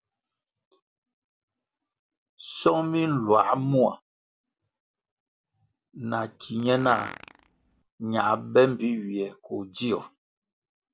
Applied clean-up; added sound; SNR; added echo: none; Fart; 14 dB; none.